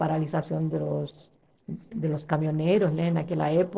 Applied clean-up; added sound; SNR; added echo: neural separator model SepFormer DNS4.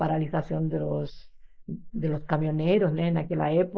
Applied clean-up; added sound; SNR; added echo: neural mask model Resemble Enhance denoiser.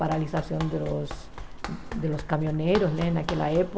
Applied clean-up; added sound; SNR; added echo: none; Run; 9 dB; none.